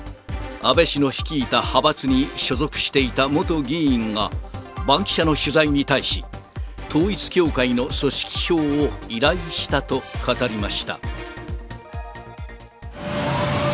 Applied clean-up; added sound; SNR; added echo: none; Rattle (instrument); 19 dB; none.